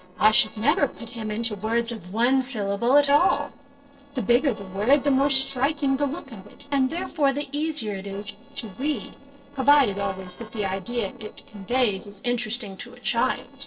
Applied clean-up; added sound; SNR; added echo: neural separator model SepFormer DNS4.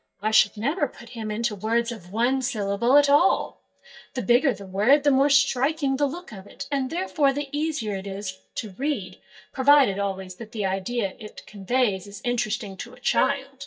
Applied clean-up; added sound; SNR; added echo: neural mask model DeepFilterNet 3.